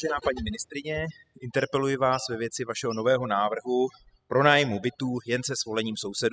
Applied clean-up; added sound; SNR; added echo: classical method spectral subtraction.